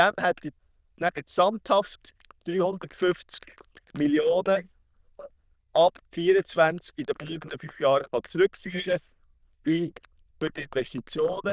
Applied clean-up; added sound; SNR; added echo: neural diffusion model UNIVERSE++.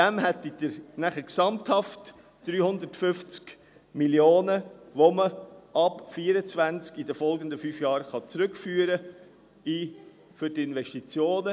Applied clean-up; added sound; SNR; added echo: none; none; none; none.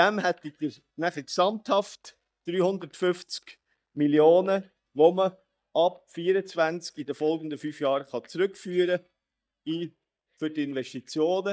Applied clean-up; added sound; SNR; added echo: neural mask model DeepFilterNet 3.